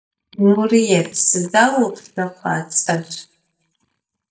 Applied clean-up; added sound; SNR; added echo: neural mask model DeepFilterNet 3.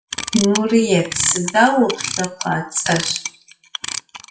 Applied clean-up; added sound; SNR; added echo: classical method WPE with log-MMSE.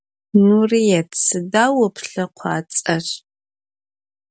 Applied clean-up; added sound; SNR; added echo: none; none; none; none.